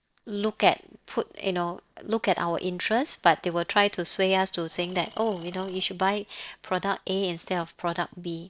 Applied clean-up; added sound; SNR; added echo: neural separator model SepFormer DNS4.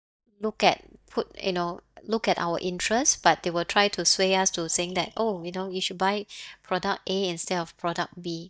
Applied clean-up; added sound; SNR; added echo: neural mask model DeepFilterNet 3.